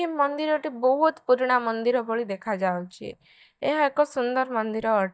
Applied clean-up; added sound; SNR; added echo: neural mask model DeepFilterNet 3.